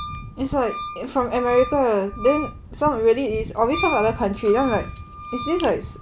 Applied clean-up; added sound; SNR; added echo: none; Wind instrument, woodwind instrument; 12 dB; none.